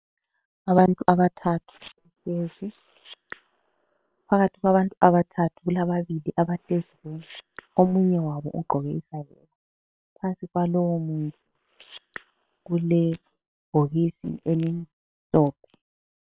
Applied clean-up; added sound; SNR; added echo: neural separator model SepFormer WHAM!.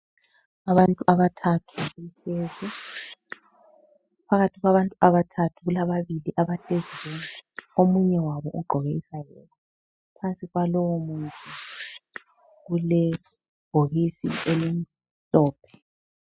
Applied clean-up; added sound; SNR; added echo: classical method spectral subtraction.